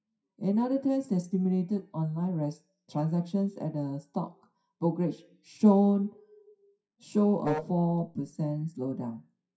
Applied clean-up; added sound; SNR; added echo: classical method WPE with log-MMSE.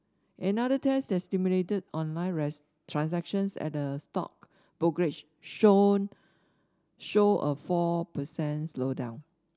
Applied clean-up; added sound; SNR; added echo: none; none; none; none.